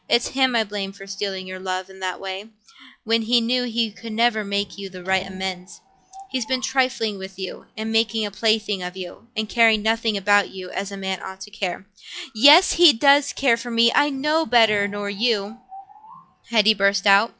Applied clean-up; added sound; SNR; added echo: classical method log-MMSE.